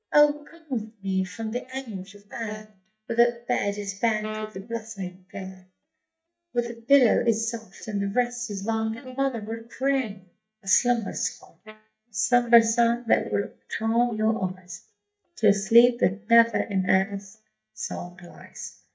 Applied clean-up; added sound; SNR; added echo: neural mask model DeepFilterNet 3.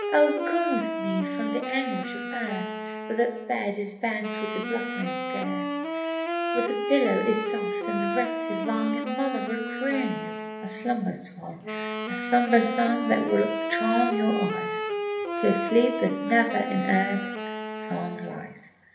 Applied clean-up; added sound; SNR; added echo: none; Wind instrument, woodwind instrument; 3 dB; reverberation time 1.0 s.